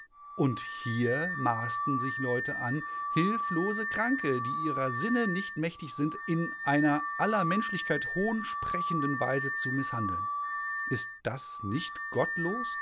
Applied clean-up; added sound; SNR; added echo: none; Alarm / Car; 3 dB; none.